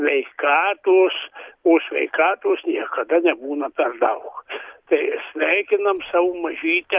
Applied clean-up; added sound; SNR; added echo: none; none; none; none.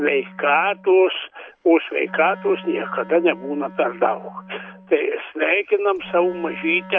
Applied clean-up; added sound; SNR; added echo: none; Wind instrument, woodwind instrument; 20 dB; none.